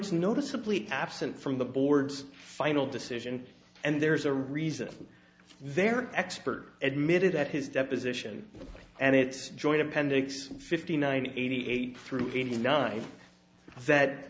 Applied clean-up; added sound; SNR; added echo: none; none; none; none.